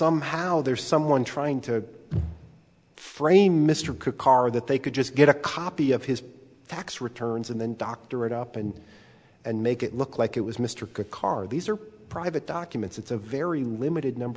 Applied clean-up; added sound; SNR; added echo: none; none; none; none.